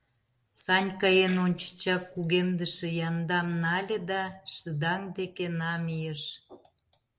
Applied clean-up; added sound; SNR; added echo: neural separator model SepFormer DNS4.